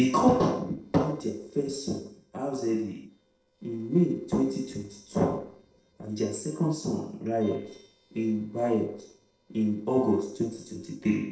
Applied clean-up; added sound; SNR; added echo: neural separator model SepFormer DNS4.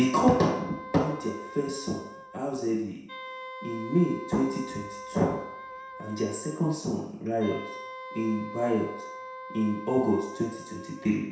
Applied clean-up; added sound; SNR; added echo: none; Wind instrument, woodwind instrument; 13 dB; reverberation time 0.7 s.